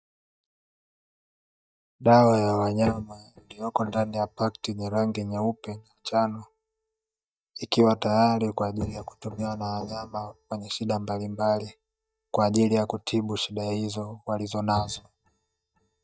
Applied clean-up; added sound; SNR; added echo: neural mask model DeepFilterNet 3.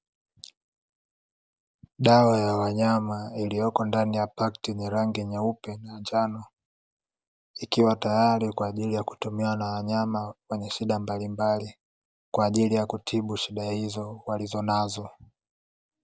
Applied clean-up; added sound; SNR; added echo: none; none; none; none.